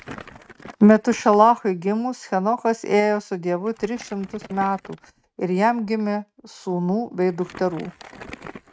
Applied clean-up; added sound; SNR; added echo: neural mask model RNNoise.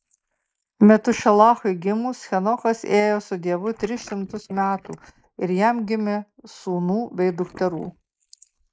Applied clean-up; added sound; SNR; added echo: neural mask model Resemble Enhance denoiser.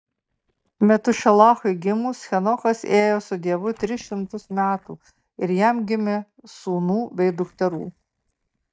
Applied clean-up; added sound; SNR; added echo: neural mask model DeepFilterNet 3.